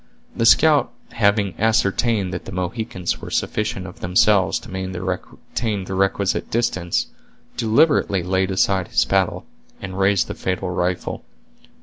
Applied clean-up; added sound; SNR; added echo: none; none; none; none.